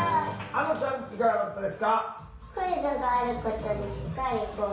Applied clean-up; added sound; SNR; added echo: none; none; none; reverberation time 0.6 s.